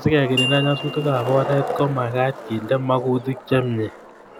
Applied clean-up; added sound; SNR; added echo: none; Glockenspiel + Skateboard; 9 dB; none.